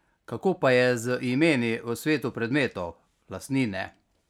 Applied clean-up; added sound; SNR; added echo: none; none; none; none.